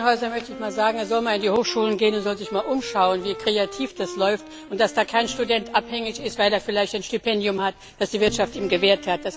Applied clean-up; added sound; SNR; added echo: none; Wind instrument, woodwind instrument; 15 dB; none.